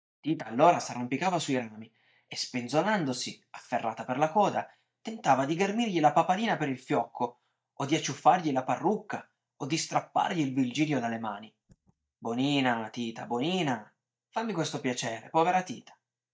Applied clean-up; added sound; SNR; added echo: neural mask model DeepFilterNet 3.